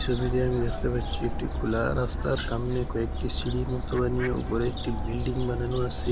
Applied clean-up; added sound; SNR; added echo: none; Fowl; 2 dB; none.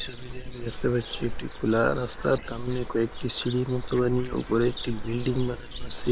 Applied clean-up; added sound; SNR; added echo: neural separator model SepFormer WHAM!.